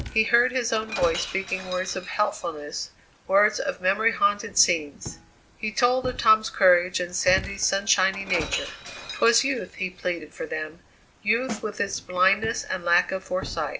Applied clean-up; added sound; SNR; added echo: none; Snare drum + Shatter; 14 dB; none.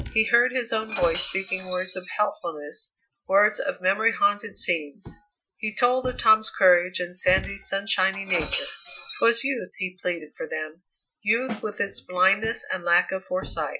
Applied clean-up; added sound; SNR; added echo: classical method Wiener filter.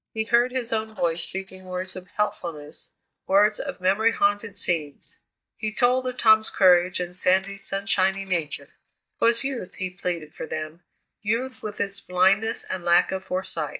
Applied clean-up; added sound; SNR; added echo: neural mask model DeepFilterNet 3.